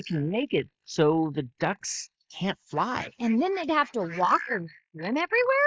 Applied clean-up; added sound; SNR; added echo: neural mask model Resemble Enhance denoiser.